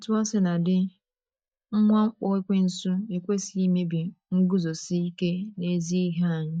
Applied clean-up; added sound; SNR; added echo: neural mask model DeepFilterNet 3.